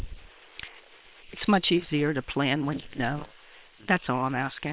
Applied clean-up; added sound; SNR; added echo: neural separator model SepFormer WHAM!.